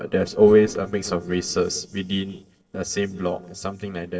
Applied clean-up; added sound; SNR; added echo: neural separator model SepFormer DNS4.